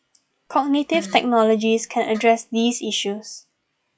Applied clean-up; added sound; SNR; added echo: classical method log-MMSE.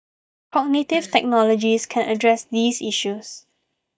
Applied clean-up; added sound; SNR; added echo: neural mask model DeepFilterNet 3.